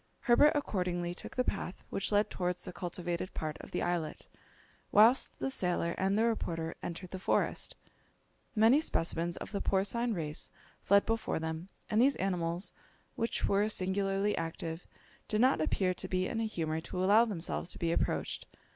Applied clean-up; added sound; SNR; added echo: none; none; none; none.